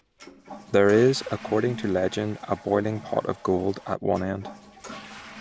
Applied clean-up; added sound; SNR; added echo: none; Toilet flush / Water; 17 dB; none.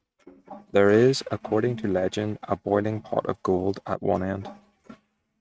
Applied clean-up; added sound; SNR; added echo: neural mask model RNNoise.